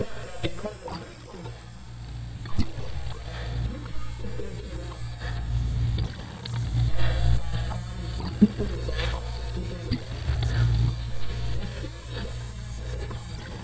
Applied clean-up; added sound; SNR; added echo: neural mask model DeepFilterNet 3.